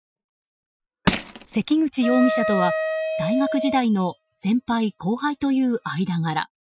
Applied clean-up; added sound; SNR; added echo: classical method Wiener filter.